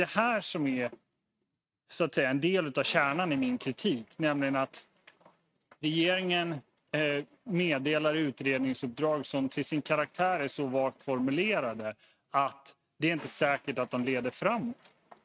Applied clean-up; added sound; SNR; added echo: neural mask model RNNoise.